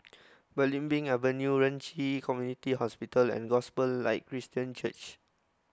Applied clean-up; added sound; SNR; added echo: none; none; none; none.